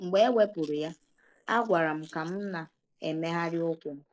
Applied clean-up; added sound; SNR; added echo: neural mask model Resemble Enhance denoiser.